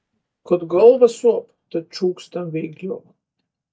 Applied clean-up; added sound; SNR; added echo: neural mask model DeepFilterNet 3.